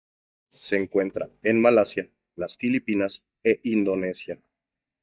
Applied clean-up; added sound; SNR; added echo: neural mask model DeepFilterNet 3.